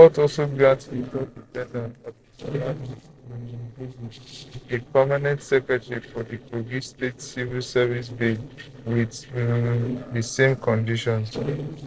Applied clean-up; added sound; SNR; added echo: neural separator model SepFormer DNS4.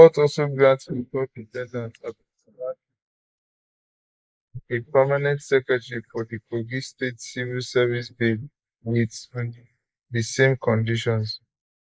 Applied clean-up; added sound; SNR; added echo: neural mask model Resemble Enhance denoiser.